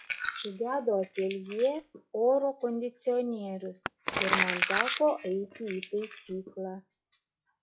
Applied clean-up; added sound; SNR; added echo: classical method log-MMSE.